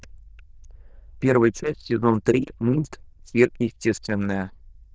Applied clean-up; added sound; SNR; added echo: neural diffusion model UNIVERSE++.